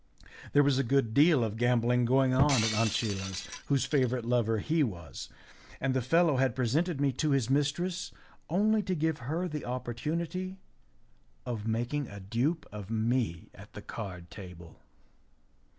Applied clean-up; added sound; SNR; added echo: none; Shatter; 8 dB; none.